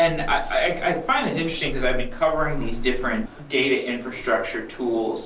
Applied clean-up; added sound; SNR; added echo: none; none; none; none.